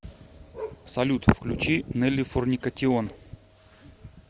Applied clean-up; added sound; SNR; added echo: none; none; none; none.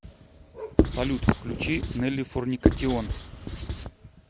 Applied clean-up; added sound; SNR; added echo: none; Writing; -2 dB; none.